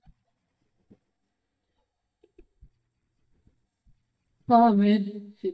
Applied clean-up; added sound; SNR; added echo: neural mask model DeepFilterNet 3.